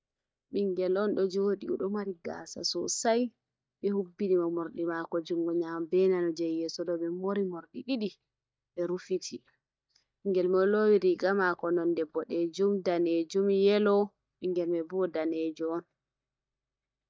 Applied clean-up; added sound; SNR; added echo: neural mask model DeepFilterNet 3.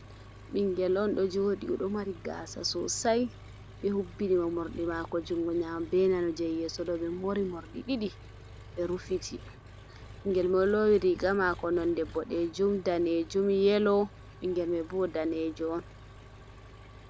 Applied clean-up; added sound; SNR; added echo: none; Engine; 17 dB; none.